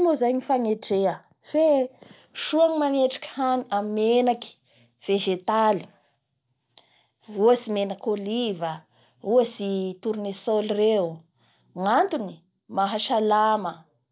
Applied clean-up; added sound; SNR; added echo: none; none; none; none.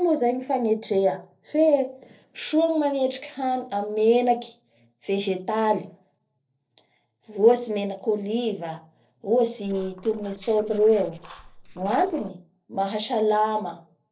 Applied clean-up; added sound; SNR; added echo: neural separator model SepFormer DNS4.